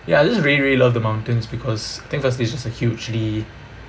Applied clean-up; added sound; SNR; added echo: none; none; none; none.